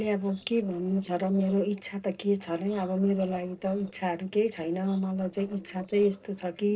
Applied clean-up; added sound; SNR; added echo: neural separator model SepFormer DNS4.